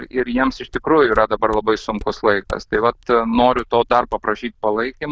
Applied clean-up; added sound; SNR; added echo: neural diffusion model UNIVERSE++.